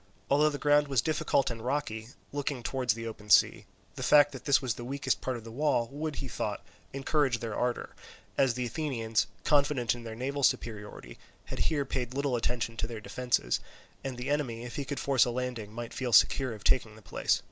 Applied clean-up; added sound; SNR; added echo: none; none; none; none.